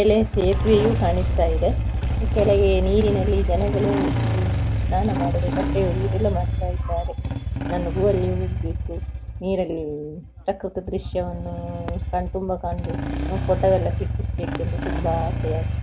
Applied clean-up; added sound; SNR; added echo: none; Engine starting / Motorcycle; -1 dB; none.